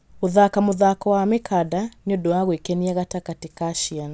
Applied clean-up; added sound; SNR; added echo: none; none; none; none.